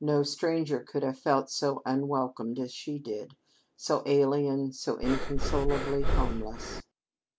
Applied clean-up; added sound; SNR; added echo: none; Breathing; -2 dB; none.